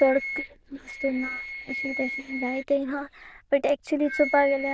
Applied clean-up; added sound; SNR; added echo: neural diffusion model UNIVERSE++.